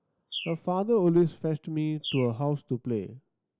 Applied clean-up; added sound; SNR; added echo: neural mask model Resemble Enhance denoiser.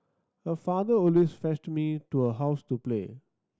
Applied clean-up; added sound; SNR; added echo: none; none; none; none.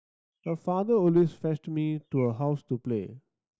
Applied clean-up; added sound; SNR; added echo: neural mask model DeepFilterNet 3.